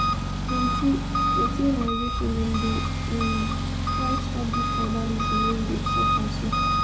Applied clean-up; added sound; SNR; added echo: none; Engine; -5 dB; reverberation time 0.4 s.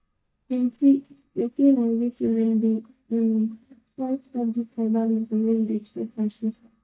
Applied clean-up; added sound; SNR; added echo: neural mask model DeepFilterNet 3.